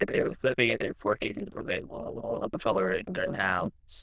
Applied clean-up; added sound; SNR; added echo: neural diffusion model UNIVERSE++.